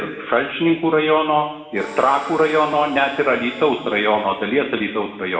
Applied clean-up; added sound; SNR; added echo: none; Harmonica; 19 dB; reverberation time 1.0 s.